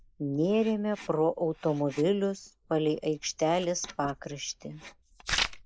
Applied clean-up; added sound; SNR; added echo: neural mask model Resemble Enhance denoiser.